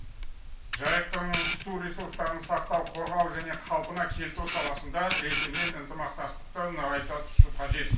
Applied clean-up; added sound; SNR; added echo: none; Camera; -3 dB; reverberation time 0.3 s.